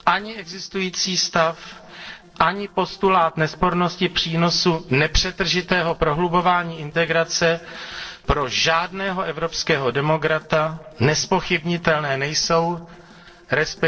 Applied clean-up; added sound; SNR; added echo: neural separator model SepFormer DNS4.